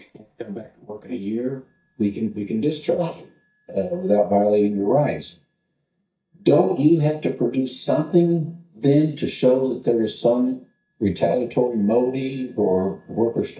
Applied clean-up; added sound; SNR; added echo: neural mask model DeepFilterNet 3.